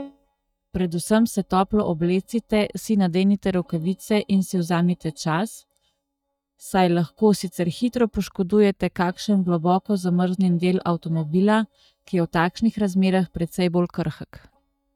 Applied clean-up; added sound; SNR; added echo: neural mask model DeepFilterNet 3.